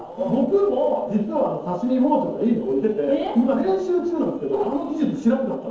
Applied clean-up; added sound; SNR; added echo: neural separator model SepFormer DNS4.